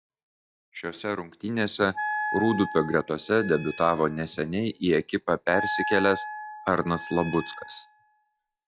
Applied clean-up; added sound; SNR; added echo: classical method log-MMSE.